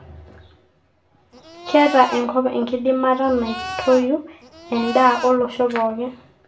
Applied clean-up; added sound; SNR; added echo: none; Livestock, farm animals, working animals; 11 dB; reverberation time 0.3 s.